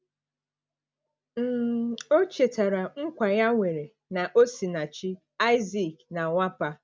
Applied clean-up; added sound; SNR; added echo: none; none; none; none.